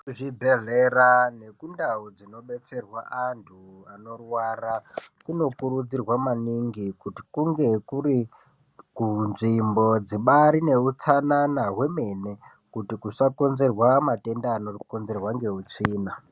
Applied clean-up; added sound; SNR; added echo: none; none; none; none.